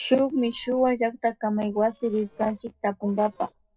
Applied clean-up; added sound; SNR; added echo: neural separator model SepFormer DNS4.